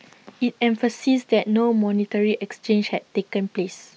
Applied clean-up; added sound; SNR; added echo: none; none; none; none.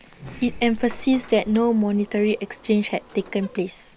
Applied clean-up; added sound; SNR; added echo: none; Sliding door; 17 dB; none.